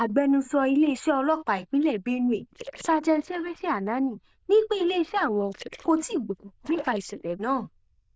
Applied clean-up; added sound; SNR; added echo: neural diffusion model UNIVERSE++.